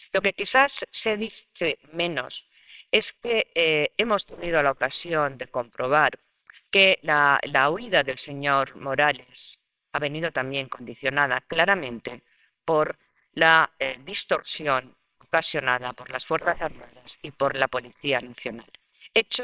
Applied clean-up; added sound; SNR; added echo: neural separator model SepFormer WHAMR!.